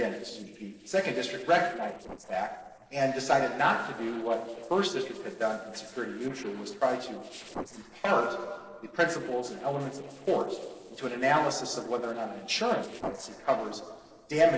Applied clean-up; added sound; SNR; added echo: neural separator model SepFormer DNS4.